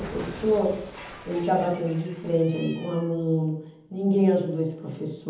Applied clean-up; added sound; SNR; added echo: none; Cat; 18 dB; reverberation time 1.3 s.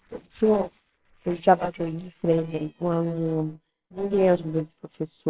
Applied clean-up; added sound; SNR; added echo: neural separator model SepFormer WHAMR!.